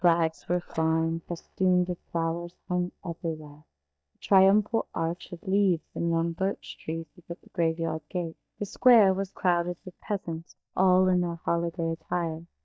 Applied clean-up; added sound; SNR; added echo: neural mask model DeepFilterNet 3.